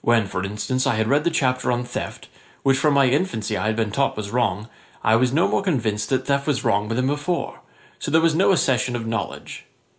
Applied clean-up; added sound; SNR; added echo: none; none; none; none.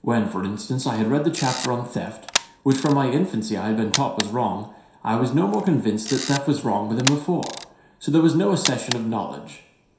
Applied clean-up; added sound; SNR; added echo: none; Camera; 10 dB; reverberation time 0.7 s.